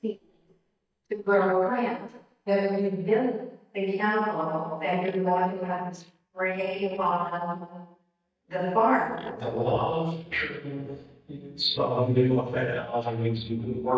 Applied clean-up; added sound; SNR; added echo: neural mask model DeepFilterNet 3.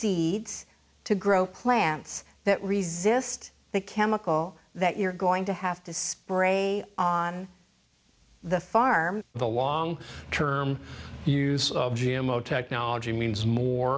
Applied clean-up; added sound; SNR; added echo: none; none; none; none.